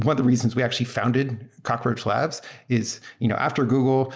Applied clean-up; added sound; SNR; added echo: none; none; none; none.